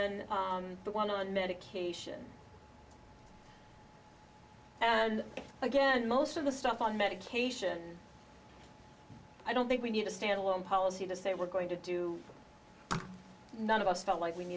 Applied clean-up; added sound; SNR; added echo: none; none; none; none.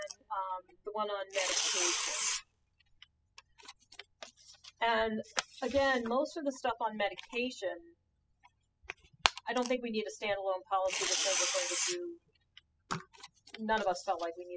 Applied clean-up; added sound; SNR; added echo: classical method spectral subtraction.